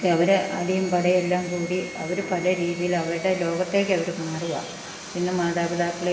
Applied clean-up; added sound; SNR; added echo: none; Sawing; 15 dB; reverberation time 2.0 s.